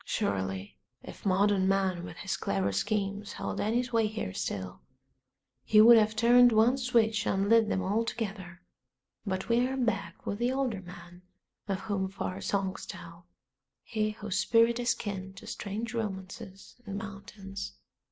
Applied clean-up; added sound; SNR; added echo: none; none; none; none.